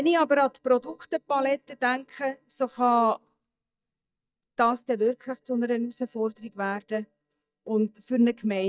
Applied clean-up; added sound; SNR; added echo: neural mask model DeepFilterNet 3.